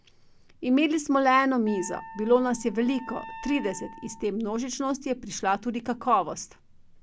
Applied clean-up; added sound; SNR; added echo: none; Wind instrument, woodwind instrument; 16 dB; none.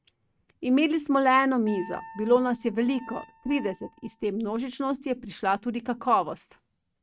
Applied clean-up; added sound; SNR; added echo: neural mask model RNNoise.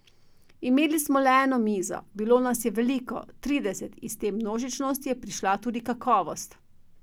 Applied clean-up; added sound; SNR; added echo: none; none; none; none.